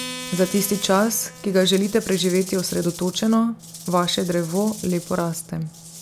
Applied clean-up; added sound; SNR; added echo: none; Rattle / Rattle (instrument) + Acoustic guitar; 14 dB; none.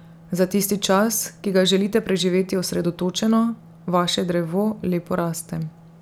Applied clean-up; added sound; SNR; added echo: none; none; none; none.